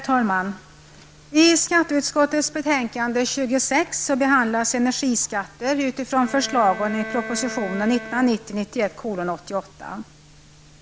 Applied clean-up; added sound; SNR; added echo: none; Bowed string instrument; 13 dB; none.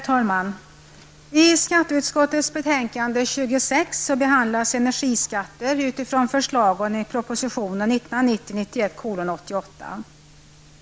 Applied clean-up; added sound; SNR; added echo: none; none; none; none.